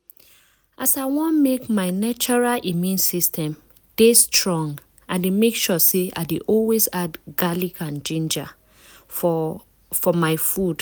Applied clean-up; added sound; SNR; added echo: none; none; none; none.